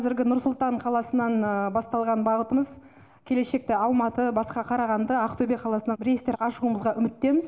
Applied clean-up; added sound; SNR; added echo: none; none; none; none.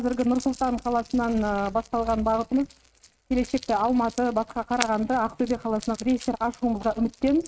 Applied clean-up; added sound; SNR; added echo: neural mask model RNNoise.